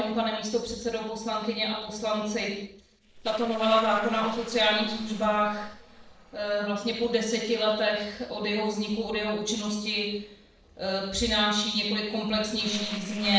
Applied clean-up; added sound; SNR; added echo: neural separator model SepFormer DNS4.